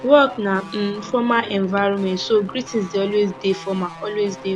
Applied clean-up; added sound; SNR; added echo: none; Guitar; 18 dB; none.